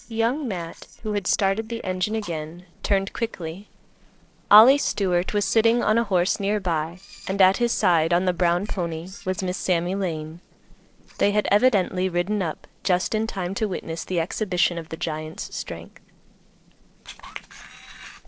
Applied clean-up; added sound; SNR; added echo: neural separator model SepFormer DNS4.